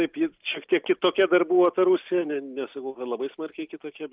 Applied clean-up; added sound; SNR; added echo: none; none; none; none.